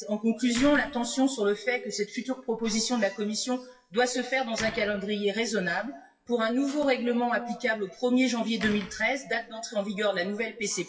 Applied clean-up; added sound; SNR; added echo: classical method WPE with log-MMSE.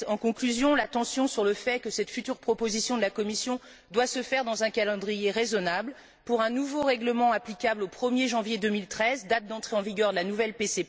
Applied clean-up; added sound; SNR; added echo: none; none; none; none.